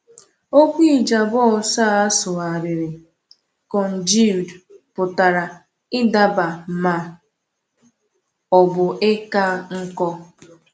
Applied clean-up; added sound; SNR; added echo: none; none; none; none.